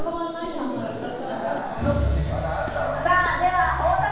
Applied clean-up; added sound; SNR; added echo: none; Walk, footsteps; 14 dB; reverberation time 1.2 s.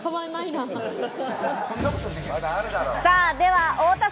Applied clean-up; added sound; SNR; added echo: none; none; none; none.